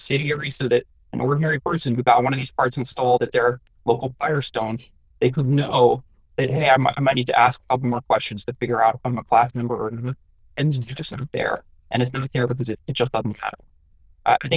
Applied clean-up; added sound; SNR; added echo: neural diffusion model UNIVERSE++.